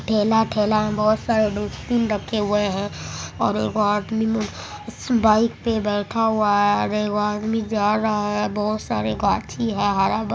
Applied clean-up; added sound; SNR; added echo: none; none; none; none.